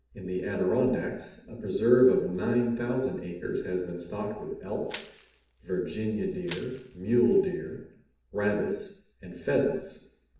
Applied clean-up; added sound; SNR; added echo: none; Crushing; 14 dB; reverberation time 0.7 s.